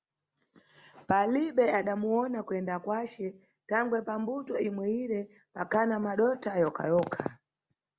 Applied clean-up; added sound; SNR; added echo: none; none; none; none.